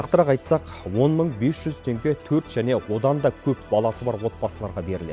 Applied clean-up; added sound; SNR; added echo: none; none; none; none.